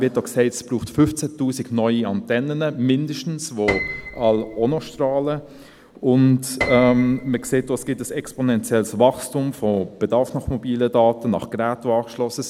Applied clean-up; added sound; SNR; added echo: none; Piano; 11 dB; none.